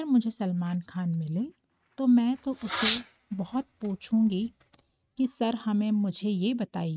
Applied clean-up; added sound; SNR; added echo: neural mask model RNNoise.